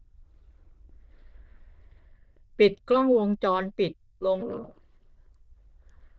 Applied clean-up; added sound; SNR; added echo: neural diffusion model UNIVERSE++.